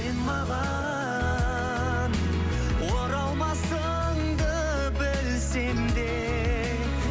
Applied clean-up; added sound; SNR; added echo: none; none; none; none.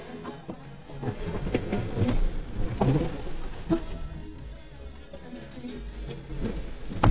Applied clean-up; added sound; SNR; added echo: neural mask model DeepFilterNet 3.